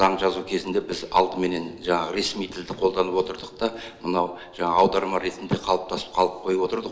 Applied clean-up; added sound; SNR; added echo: none; none; none; none.